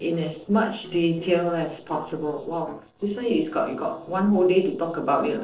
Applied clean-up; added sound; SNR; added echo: neural separator model SepFormer DNS4.